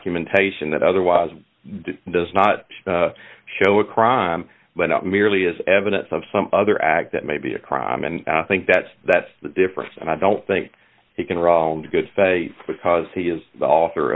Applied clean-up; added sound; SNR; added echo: none; none; none; none.